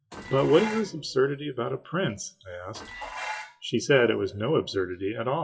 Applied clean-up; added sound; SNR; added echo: classical method WPE with log-MMSE.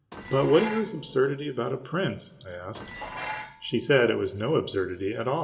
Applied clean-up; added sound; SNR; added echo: none; Dishes, pots, and pans; 14 dB; reverberation time 2.2 s.